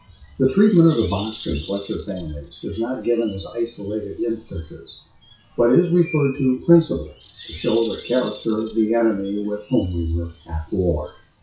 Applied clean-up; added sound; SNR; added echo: classical method WPE with log-MMSE.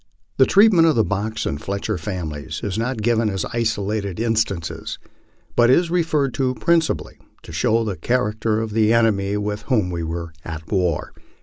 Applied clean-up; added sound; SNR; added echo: none; none; none; none.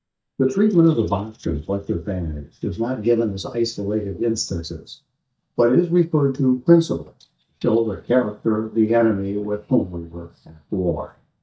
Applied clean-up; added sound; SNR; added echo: neural mask model DeepFilterNet 3.